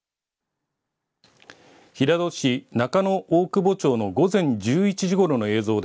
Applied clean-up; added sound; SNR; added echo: none; none; none; none.